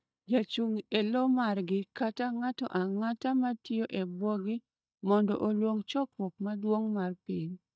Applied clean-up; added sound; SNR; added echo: neural mask model DeepFilterNet 3.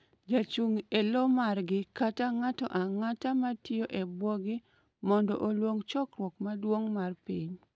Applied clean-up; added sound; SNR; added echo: none; none; none; none.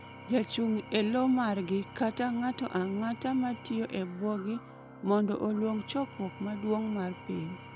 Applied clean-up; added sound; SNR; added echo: none; Engine / Tools + Organ; 16 dB; none.